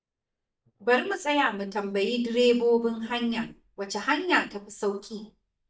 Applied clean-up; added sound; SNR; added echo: neural mask model DeepFilterNet 3.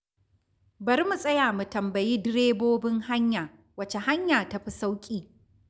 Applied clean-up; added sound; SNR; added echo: none; none; none; none.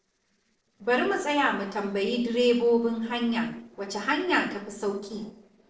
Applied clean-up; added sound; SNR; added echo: neural separator model SepFormer DNS4.